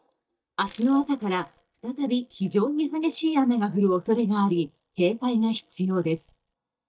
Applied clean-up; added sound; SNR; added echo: neural mask model DeepFilterNet 3.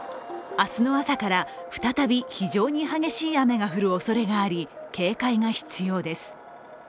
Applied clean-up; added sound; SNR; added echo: none; none; none; none.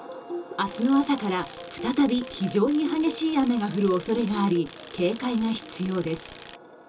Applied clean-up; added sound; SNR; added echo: none; Tools; 16 dB; reverberation time 0.2 s.